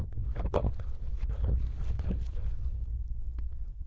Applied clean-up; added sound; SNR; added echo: neural diffusion model UNIVERSE++.